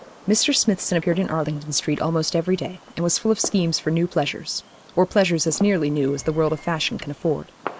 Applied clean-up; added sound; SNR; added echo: none; Fireworks; 19 dB; none.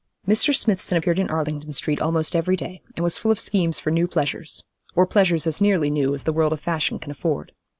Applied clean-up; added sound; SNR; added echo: none; none; none; none.